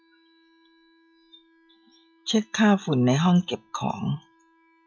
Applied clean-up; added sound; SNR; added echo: classical method log-MMSE.